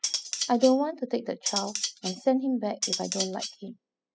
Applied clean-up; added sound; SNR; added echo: classical method spectral subtraction.